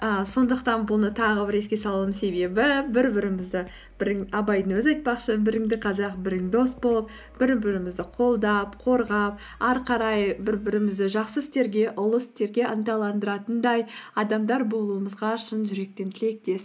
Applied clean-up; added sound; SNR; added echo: none; none; none; none.